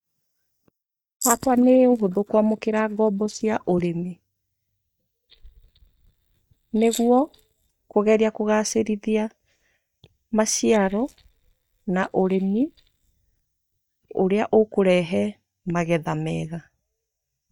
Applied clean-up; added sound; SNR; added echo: neural mask model DeepFilterNet 3.